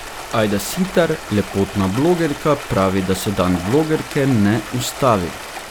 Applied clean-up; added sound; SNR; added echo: none; Stream; 12 dB; none.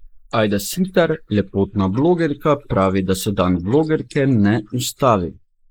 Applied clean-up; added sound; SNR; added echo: neural mask model Resemble Enhance denoiser.